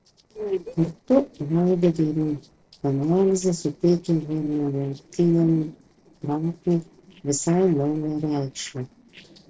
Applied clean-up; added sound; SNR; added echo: neural separator model SepFormer DNS4.